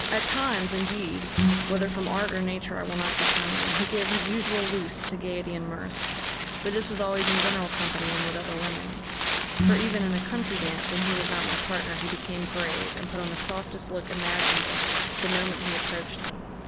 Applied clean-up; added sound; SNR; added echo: none; Bowed string instrument + Wind; -4 dB; none.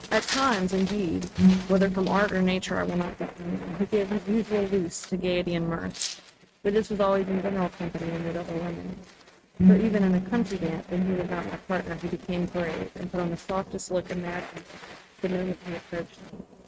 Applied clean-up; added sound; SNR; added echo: neural mask model RNNoise.